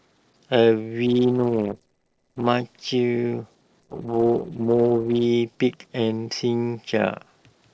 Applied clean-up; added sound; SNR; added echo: neural separator model SepFormer DNS4.